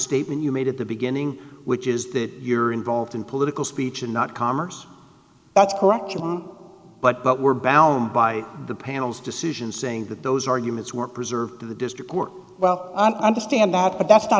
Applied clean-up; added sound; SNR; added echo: none; none; none; none.